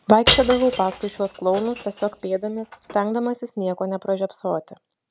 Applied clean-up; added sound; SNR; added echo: none; Shatter / Crushing; 5 dB; none.